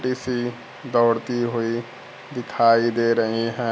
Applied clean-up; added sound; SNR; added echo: none; none; none; none.